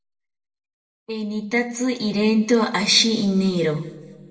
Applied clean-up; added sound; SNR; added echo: none; none; none; reverberation time 1.2 s.